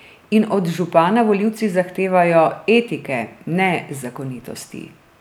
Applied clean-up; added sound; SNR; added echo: none; none; none; none.